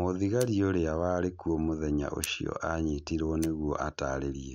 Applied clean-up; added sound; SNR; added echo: neural mask model RNNoise.